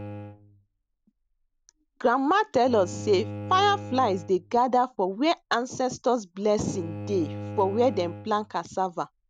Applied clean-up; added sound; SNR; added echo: none; Bowed string instrument; 14 dB; none.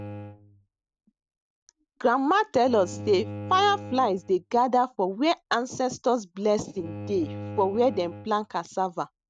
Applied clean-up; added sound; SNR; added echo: neural mask model RNNoise.